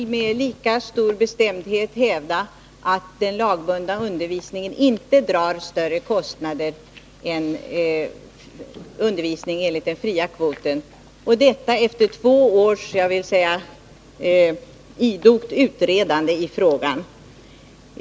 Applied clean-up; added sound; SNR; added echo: none; none; none; none.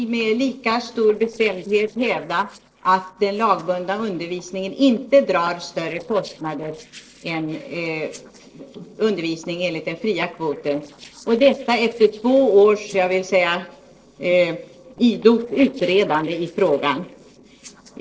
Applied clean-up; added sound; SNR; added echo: neural separator model SepFormer DNS4.